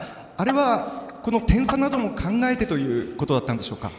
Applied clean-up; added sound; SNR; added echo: neural mask model Resemble Enhance denoiser.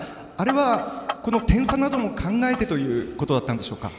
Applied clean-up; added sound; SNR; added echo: none; Clock; 10 dB; none.